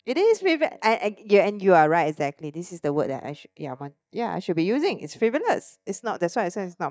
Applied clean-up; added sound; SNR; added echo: neural mask model DeepFilterNet 3.